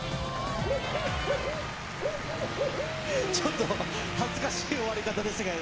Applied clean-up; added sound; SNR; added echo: none; Cricket / Bird; 3 dB; none.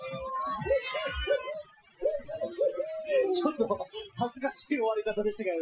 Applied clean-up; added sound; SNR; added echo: classical method Wiener filter.